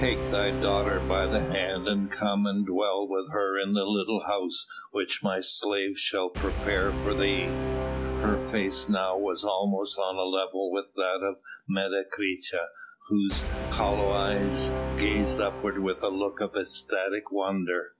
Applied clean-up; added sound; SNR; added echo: none; Brass instrument; 6 dB; none.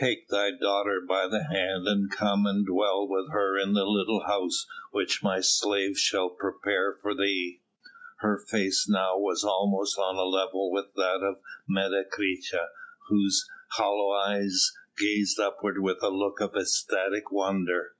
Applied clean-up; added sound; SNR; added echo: none; none; none; none.